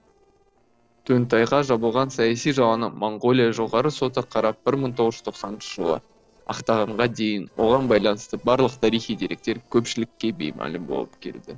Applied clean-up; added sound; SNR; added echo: neural separator model SepFormer DNS4.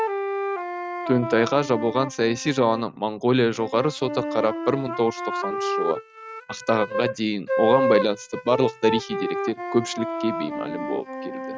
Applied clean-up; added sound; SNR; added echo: neural mask model RNNoise.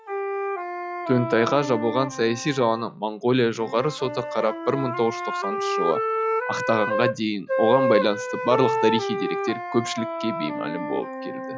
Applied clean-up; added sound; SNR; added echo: classical method log-MMSE.